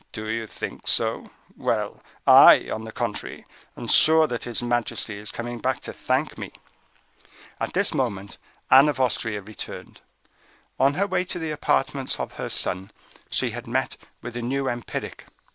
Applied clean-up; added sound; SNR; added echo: none; none; none; none.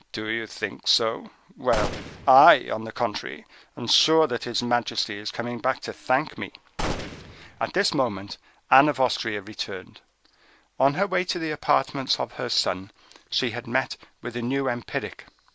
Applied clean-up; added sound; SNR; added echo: none; Gunshot, gunfire; 8 dB; none.